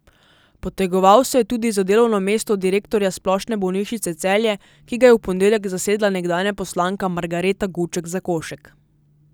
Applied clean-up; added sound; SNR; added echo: none; none; none; none.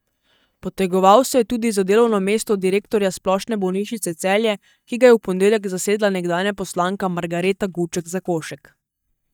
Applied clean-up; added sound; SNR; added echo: neural mask model DeepFilterNet 3.